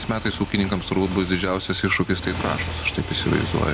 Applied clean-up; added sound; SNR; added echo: none; Motorcycle; 8 dB; none.